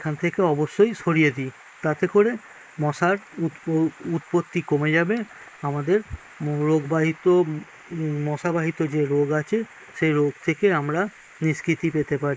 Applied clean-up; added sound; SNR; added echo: neural mask model Resemble Enhance denoiser.